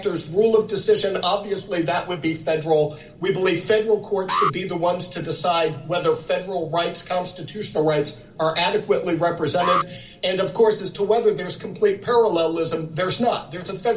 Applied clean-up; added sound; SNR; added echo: none; Alarm; 7 dB; reverberation time 0.5 s.